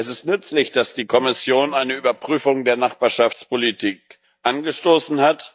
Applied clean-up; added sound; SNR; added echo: neural mask model DeepFilterNet 3.